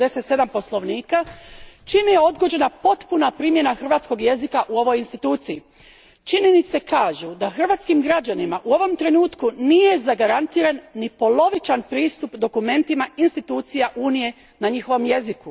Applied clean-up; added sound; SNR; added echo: none; none; none; none.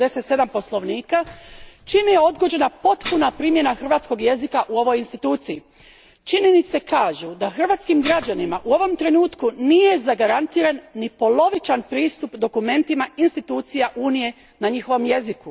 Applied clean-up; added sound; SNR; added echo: none; Dishes, pots, and pans; 15 dB; none.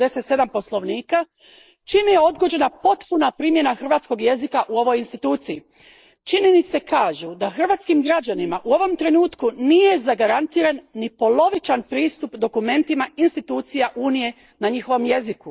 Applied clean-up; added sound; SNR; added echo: neural mask model Resemble Enhance denoiser.